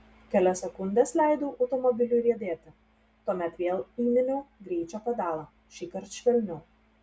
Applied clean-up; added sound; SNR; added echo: none; none; none; none.